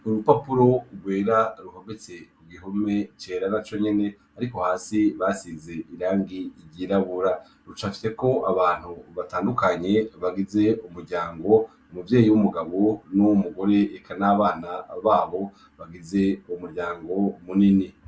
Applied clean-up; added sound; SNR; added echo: none; none; none; none.